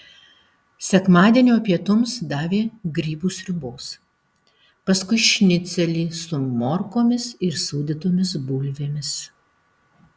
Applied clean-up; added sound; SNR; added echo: none; none; none; none.